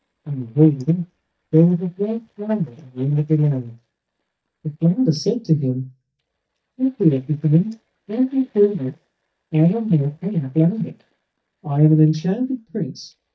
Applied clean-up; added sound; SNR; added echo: neural mask model DeepFilterNet 3.